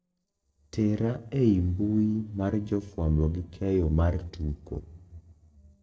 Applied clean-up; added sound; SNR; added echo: neural separator model SepFormer DNS4.